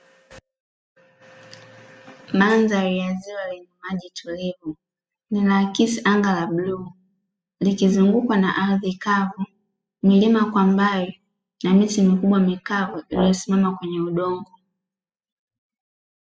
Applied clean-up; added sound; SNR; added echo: classical method spectral subtraction.